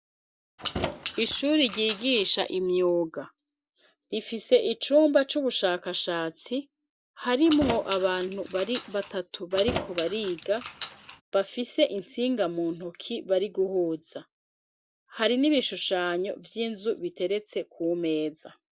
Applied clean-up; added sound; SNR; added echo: none; Keys jangling; 9 dB; none.